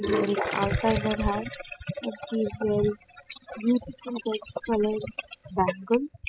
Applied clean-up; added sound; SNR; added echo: classical method spectral subtraction.